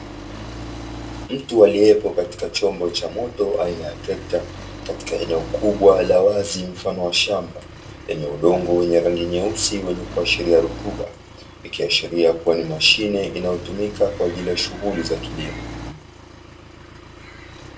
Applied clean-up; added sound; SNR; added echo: none; Accelerating, revving, vroom; 14 dB; reverberation time 0.2 s.